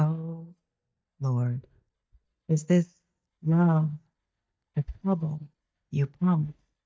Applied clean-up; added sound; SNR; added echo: neural mask model DeepFilterNet 3.